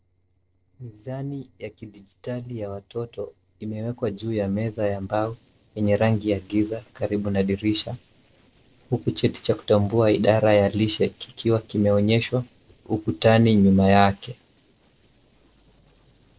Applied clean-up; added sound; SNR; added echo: neural separator model SepFormer DNS4.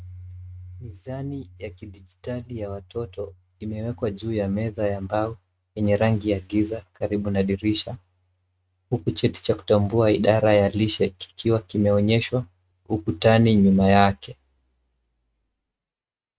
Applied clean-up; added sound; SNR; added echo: neural mask model RNNoise.